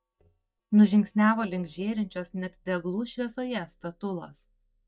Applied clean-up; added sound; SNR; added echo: neural mask model DeepFilterNet 3.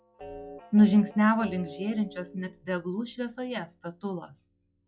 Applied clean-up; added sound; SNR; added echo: classical method log-MMSE.